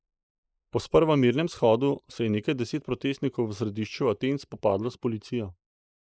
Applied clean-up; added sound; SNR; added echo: neural mask model Resemble Enhance denoiser.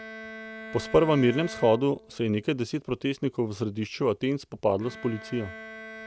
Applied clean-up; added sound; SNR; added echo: none; Bowed string instrument; 16 dB; none.